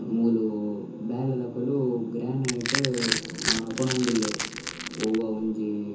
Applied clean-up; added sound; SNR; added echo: none; Crushing; 4 dB; reverberation time 0.6 s.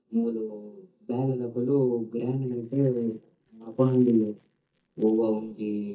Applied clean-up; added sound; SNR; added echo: neural mask model DeepFilterNet 3.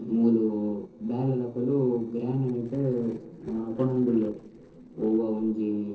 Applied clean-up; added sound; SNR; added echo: neural separator model SepFormer DNS4.